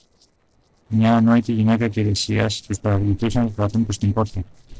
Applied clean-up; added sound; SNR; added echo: neural separator model SepFormer DNS4.